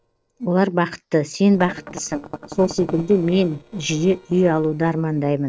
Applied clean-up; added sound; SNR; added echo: neural separator model SepFormer DNS4.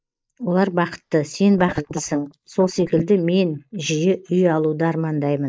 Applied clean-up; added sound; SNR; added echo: neural mask model Resemble Enhance denoiser.